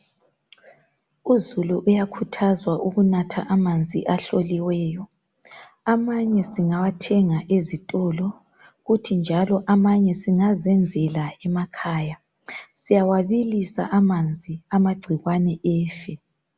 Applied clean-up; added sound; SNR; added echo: none; none; none; none.